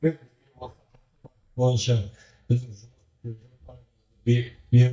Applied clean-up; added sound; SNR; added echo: neural mask model DeepFilterNet 3.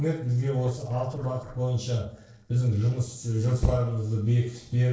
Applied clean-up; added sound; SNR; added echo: neural separator model SepFormer DNS4.